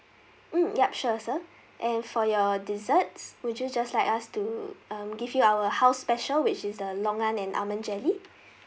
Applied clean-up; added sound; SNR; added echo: none; none; none; none.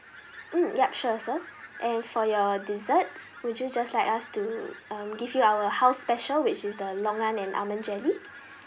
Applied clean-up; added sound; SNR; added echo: none; Fowl; 18 dB; none.